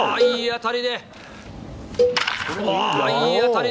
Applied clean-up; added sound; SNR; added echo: none; Cowbell; 4 dB; none.